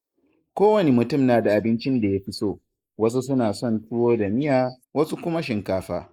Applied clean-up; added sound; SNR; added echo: neural mask model Resemble Enhance denoiser.